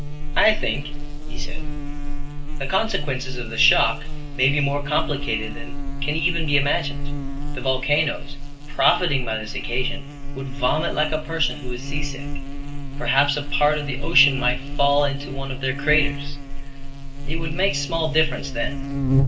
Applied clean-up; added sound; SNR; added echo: none; Buzz; -1 dB; reverberation time 1.1 s.